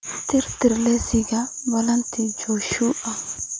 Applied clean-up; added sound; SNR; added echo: none; none; none; none.